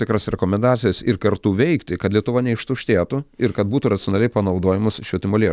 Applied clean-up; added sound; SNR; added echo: none; none; none; none.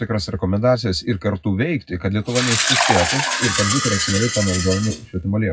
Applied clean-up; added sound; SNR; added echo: classical method WPE with log-MMSE.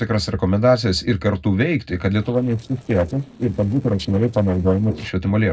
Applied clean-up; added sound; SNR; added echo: neural separator model SepFormer DNS4.